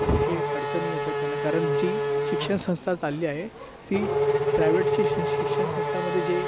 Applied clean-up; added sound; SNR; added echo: none; Race car, auto racing / Accelerating, revving, vroom; -3 dB; none.